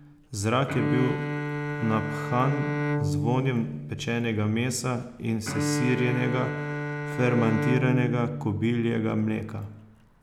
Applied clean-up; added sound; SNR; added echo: none; Bowed string instrument; 3 dB; none.